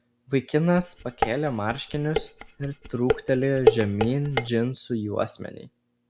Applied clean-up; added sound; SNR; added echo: none; Dishes, pots, and pans; 2 dB; none.